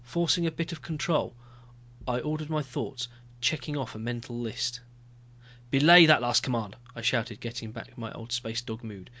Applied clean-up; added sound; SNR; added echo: none; none; none; none.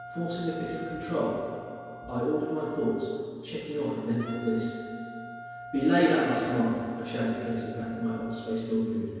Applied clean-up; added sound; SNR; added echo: none; Wind instrument, woodwind instrument; 14 dB; reverberation time 2.2 s.